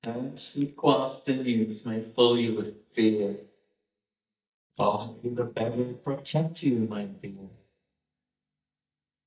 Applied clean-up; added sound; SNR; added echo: neural mask model DeepFilterNet 3.